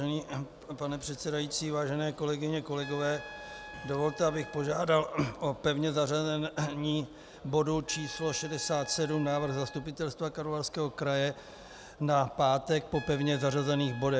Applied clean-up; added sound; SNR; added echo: none; Trumpet; 19 dB; none.